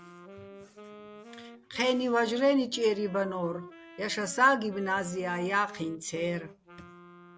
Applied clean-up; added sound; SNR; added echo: none; Wind instrument, woodwind instrument; 19 dB; none.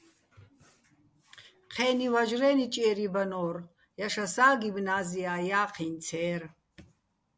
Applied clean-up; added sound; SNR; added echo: none; none; none; none.